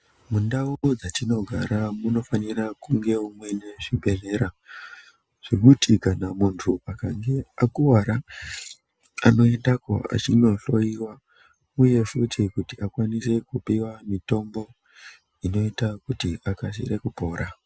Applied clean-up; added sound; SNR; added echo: none; none; none; none.